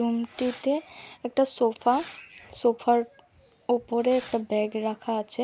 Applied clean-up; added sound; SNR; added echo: none; Fireworks; 19 dB; none.